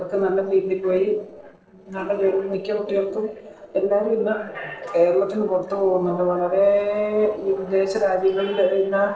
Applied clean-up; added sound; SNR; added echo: neural separator model SepFormer DNS4.